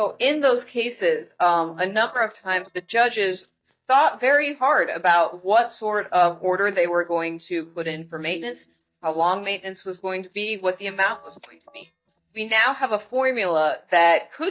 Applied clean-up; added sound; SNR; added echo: neural mask model DeepFilterNet 3.